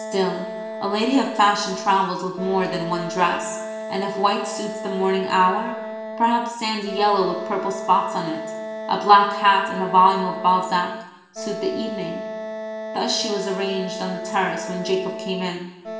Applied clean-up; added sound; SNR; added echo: none; Wind instrument, woodwind instrument; 9 dB; reverberation time 1.1 s.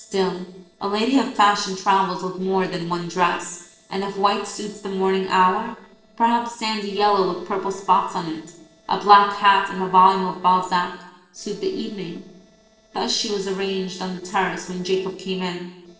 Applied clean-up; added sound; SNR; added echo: neural separator model SepFormer DNS4.